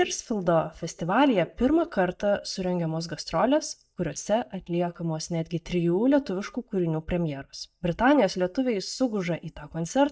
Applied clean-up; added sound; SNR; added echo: neural mask model DeepFilterNet 3.